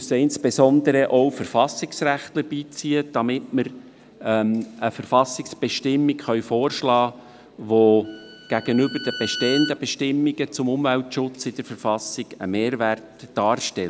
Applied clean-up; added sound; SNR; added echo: none; Bowed string instrument; 12 dB; none.